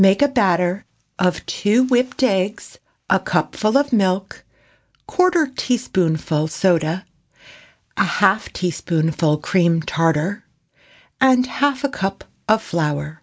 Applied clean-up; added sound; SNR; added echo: none; none; none; none.